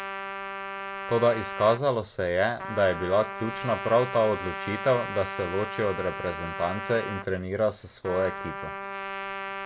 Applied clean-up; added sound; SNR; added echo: none; Trumpet; 8 dB; none.